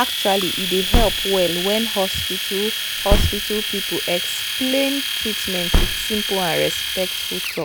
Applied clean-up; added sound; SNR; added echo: none; Car + Domestic sounds, home sounds; -2 dB; none.